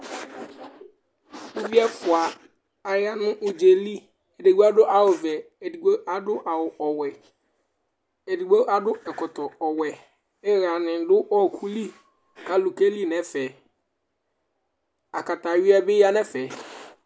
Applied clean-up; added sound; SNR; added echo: none; none; none; none.